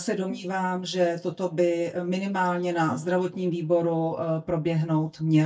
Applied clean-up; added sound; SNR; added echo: neural mask model DeepFilterNet 3.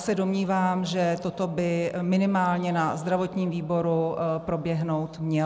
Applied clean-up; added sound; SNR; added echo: none; none; none; none.